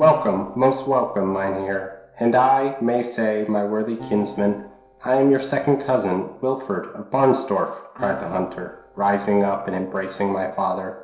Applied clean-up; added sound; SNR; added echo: neural separator model SepFormer DNS4.